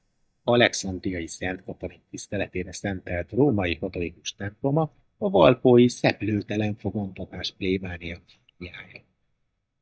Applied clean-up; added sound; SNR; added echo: neural mask model DeepFilterNet 3.